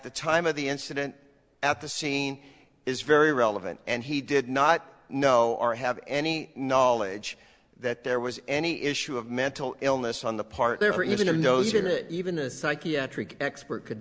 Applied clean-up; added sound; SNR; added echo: none; none; none; none.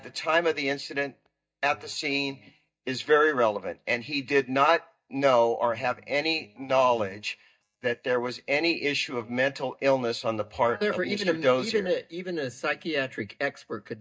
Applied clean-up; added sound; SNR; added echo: neural mask model DeepFilterNet 3.